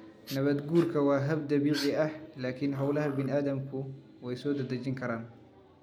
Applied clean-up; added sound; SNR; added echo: none; Dog; 17 dB; none.